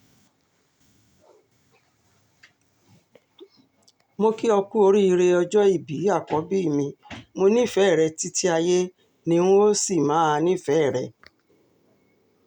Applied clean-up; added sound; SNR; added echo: none; none; none; none.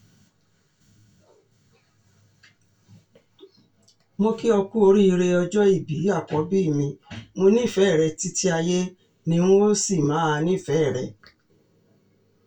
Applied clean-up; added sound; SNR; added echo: none; none; none; reverberation time 0.1 s.